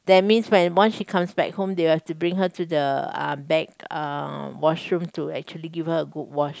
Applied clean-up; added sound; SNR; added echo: none; none; none; none.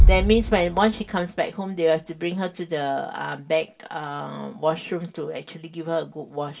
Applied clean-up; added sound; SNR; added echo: none; Bass drum; 1 dB; reverberation time 0.2 s.